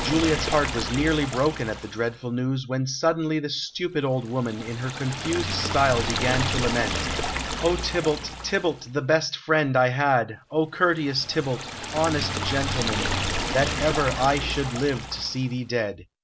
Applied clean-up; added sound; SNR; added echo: none; Liquid; 5 dB; none.